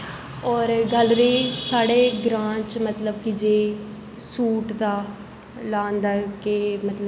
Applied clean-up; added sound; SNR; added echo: none; none; none; none.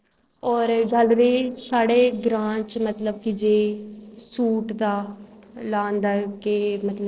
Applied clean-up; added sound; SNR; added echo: neural separator model SepFormer DNS4.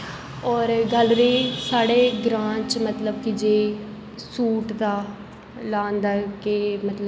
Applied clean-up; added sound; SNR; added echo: none; Electric guitar / Bass guitar; 13 dB; none.